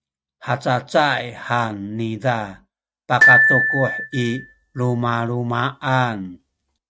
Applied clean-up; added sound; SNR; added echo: neural mask model RNNoise.